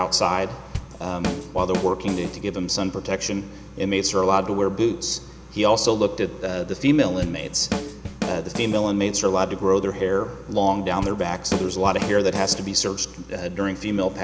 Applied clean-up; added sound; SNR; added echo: none; Drum / Drum kit; 7 dB; none.